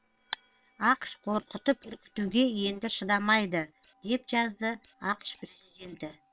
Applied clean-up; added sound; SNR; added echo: neural separator model SepFormer WHAM!.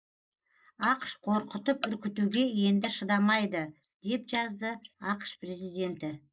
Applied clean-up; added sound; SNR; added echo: neural mask model Resemble Enhance denoiser.